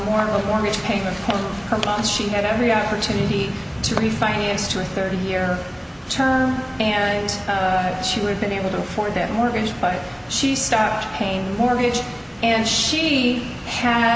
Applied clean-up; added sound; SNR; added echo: none; none; none; none.